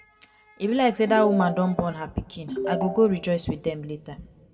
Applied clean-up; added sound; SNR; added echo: none; Ringtone / Chime; 7 dB; reverberation time 1.4 s.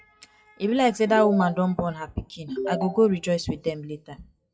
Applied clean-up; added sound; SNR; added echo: classical method WPE with log-MMSE.